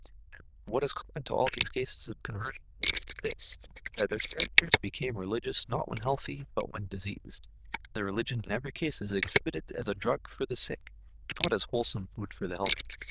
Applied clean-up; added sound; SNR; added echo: neural diffusion model UNIVERSE++.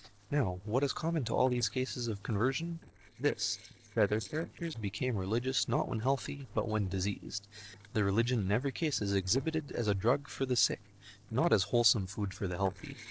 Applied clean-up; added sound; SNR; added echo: neural separator model SepFormer DNS4.